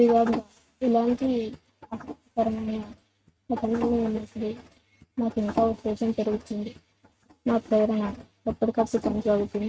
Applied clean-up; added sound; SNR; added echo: neural mask model RNNoise.